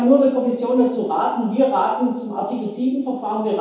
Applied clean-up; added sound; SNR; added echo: none; none; none; reverberation time 0.8 s.